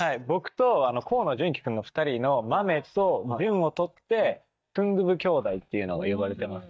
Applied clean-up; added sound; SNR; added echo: neural mask model DeepFilterNet 3.